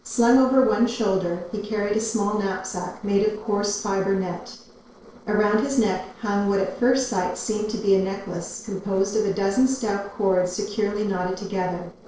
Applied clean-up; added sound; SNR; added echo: neural separator model SepFormer DNS4.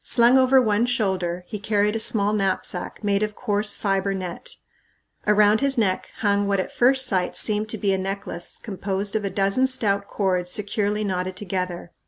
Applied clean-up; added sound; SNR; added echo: none; none; none; none.